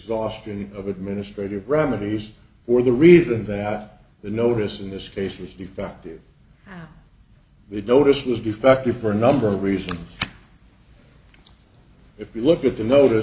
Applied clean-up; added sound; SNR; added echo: none; none; none; none.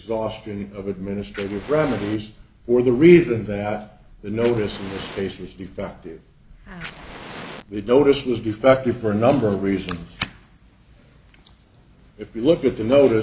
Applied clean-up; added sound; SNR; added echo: none; Fire; 19 dB; none.